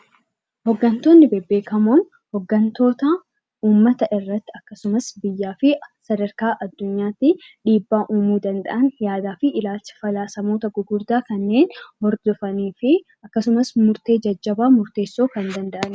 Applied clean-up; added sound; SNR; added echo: none; none; none; none.